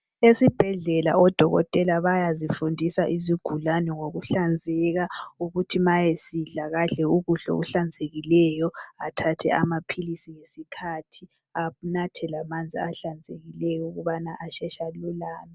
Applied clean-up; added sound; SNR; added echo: none; none; none; none.